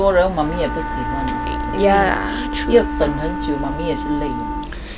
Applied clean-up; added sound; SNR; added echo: none; Wind instrument, woodwind instrument; 7 dB; none.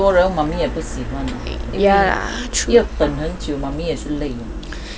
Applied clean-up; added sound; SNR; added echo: none; none; none; none.